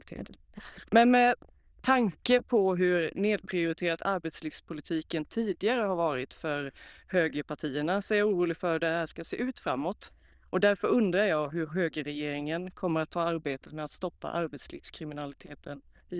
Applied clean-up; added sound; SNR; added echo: neural diffusion model UNIVERSE++.